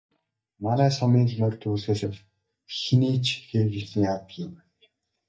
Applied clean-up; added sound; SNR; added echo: neural mask model DeepFilterNet 3.